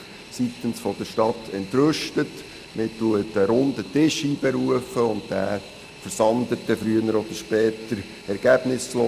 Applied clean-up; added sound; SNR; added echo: none; Fixed-wing aircraft, airplane; 19 dB; none.